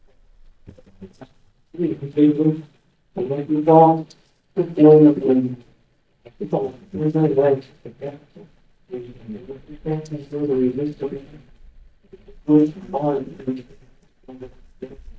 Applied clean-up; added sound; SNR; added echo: neural mask model DeepFilterNet 3.